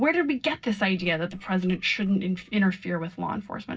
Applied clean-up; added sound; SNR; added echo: neural separator model SepFormer DNS4.